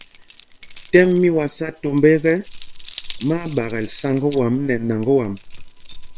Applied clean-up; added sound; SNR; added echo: neural separator model SepFormer WHAM!.